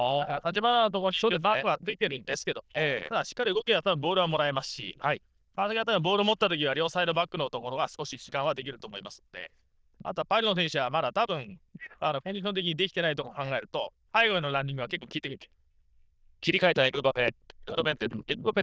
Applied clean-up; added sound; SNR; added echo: neural diffusion model UNIVERSE++.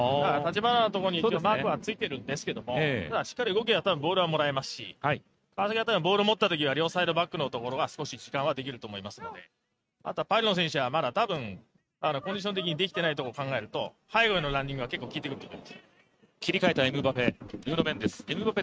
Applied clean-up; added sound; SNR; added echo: neural mask model RNNoise.